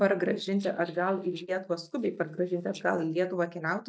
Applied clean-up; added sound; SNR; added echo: neural mask model DeepFilterNet 3.